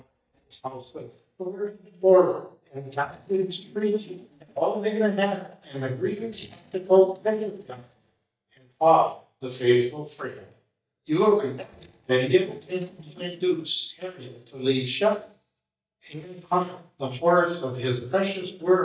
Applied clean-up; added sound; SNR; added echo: neural mask model DeepFilterNet 3.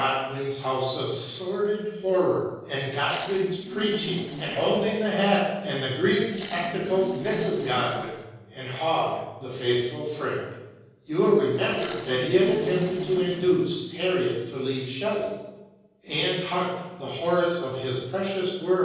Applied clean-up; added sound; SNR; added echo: neural separator model SepFormer DNS4.